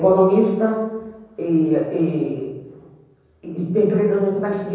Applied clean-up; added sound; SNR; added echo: none; none; none; reverberation time 1.1 s.